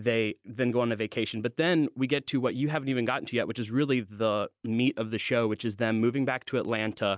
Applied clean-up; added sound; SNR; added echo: none; none; none; none.